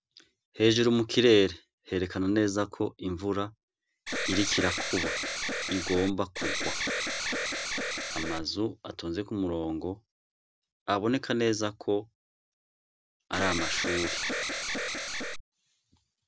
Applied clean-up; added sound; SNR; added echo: none; Alarm; 1 dB; none.